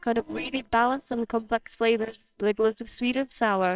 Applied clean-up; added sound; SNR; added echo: neural separator model SepFormer WHAMR!.